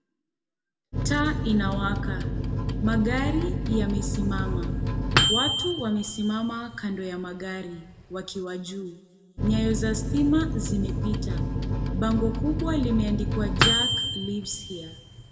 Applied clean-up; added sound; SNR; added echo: none; Microwave oven; -1 dB; reverberation time 1.2 s.